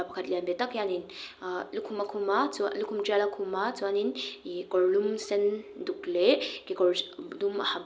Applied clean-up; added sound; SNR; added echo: none; none; none; none.